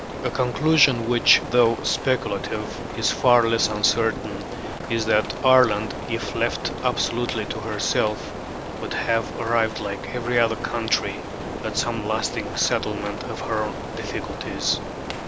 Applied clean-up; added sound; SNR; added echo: none; Rain; 7 dB; none.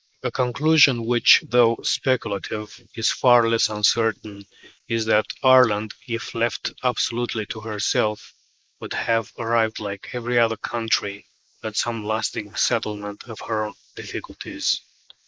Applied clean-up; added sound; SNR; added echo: neural mask model Resemble Enhance denoiser.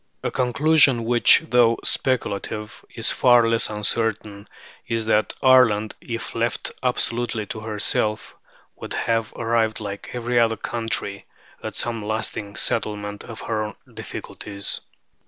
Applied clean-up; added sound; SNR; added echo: none; none; none; none.